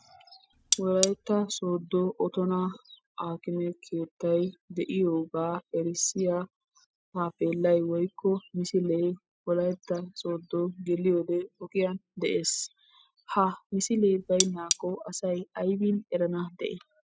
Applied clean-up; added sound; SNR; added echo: classical method spectral subtraction.